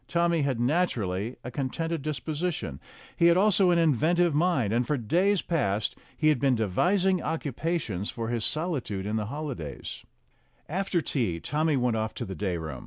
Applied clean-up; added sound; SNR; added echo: none; none; none; none.